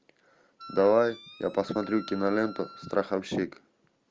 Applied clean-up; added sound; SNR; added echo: none; Wind instrument, woodwind instrument; 18 dB; none.